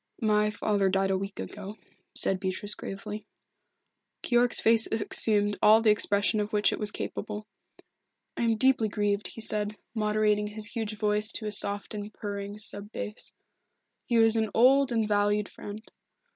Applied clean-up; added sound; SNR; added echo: none; none; none; none.